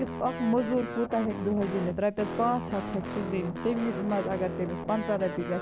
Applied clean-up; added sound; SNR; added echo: none; Guitar; 6 dB; none.